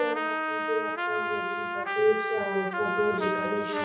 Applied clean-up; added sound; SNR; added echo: none; Trumpet; 0 dB; reverberation time 0.6 s.